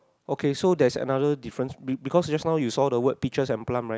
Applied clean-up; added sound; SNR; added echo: none; none; none; none.